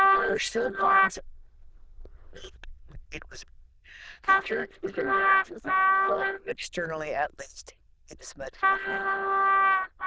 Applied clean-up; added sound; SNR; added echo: neural diffusion model UNIVERSE++.